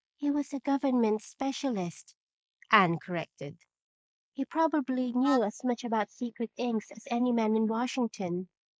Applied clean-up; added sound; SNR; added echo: neural mask model Resemble Enhance denoiser.